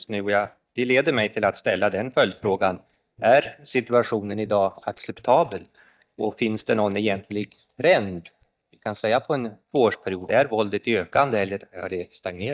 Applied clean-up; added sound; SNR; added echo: neural mask model DeepFilterNet 3.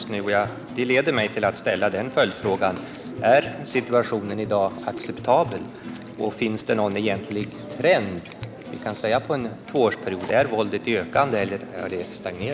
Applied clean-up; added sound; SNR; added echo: none; Chewing, mastication + Acoustic guitar; 12 dB; none.